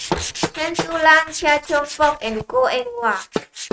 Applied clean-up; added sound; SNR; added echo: neural mask model RNNoise.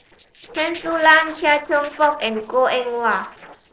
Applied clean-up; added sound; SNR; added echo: neural separator model SepFormer DNS4.